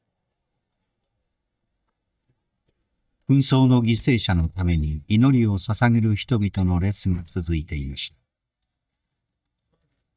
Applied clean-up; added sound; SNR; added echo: neural mask model DeepFilterNet 3.